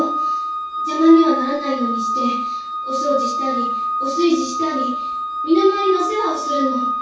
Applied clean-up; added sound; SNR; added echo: none; Organ; 2 dB; reverberation time 0.6 s.